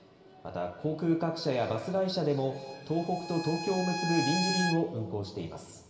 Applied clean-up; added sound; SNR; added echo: none; Bowed string instrument; 5 dB; reverberation time 2.2 s.